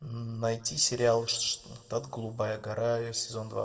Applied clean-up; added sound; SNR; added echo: none; none; none; reverberation time 1.4 s.